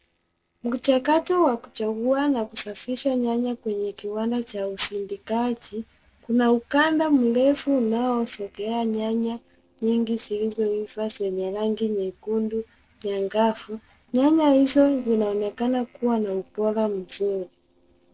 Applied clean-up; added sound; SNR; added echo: neural separator model SepFormer DNS4.